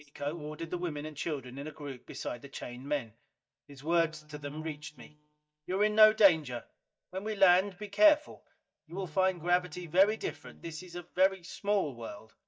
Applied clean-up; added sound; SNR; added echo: neural mask model DeepFilterNet 3.